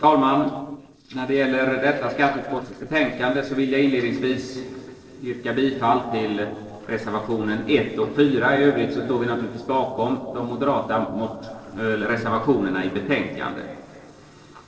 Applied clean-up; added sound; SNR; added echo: neural separator model SepFormer DNS4.